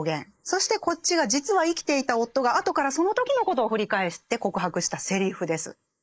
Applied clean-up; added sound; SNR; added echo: neural mask model Resemble Enhance denoiser.